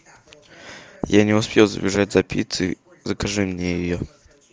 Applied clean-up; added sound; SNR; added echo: none; none; none; none.